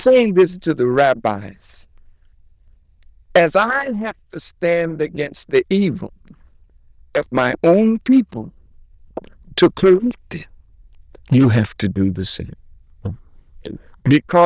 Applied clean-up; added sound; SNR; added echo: neural diffusion model UNIVERSE++.